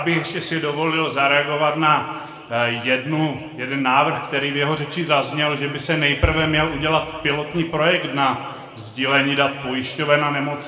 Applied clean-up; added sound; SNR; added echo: none; none; none; reverberation time 1.7 s.